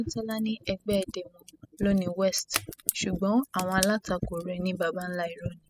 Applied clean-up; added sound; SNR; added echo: classical method spectral subtraction.